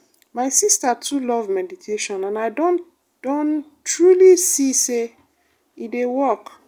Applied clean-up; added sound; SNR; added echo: none; none; none; none.